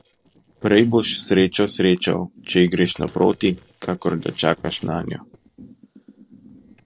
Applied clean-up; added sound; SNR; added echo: neural separator model SepFormer DNS4.